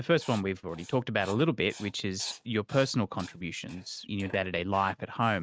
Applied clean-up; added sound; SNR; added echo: neural mask model RNNoise.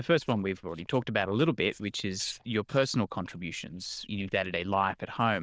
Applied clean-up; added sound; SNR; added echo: neural diffusion model UNIVERSE++.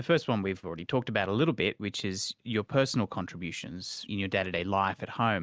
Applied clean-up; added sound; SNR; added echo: none; none; none; none.